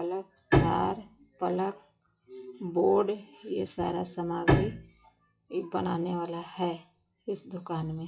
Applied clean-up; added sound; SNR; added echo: classical method WPE with log-MMSE.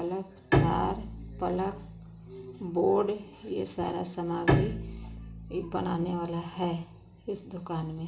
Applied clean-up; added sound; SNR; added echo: none; Bowed string instrument; 2 dB; reverberation time 0.5 s.